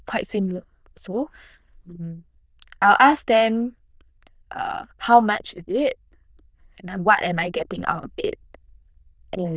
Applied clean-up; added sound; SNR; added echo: neural diffusion model UNIVERSE++.